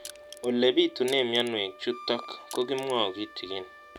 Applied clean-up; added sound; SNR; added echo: none; Wind instrument, woodwind instrument + Crushing; 17 dB; none.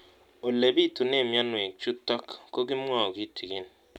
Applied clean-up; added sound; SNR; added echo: none; none; none; none.